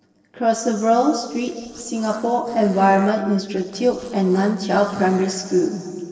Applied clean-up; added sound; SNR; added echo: neural separator model SepFormer DNS4.